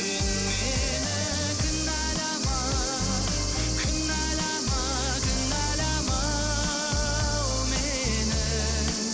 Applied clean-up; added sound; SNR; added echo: none; Cricket; 4 dB; none.